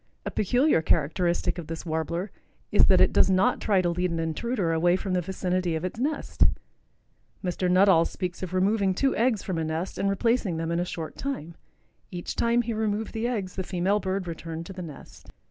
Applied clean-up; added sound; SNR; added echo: none; none; none; none.